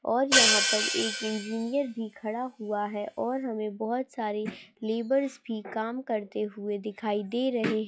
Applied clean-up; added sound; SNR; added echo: classical method log-MMSE.